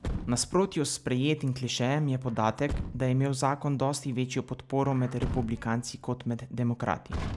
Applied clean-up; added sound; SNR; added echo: none; Truck; 11 dB; none.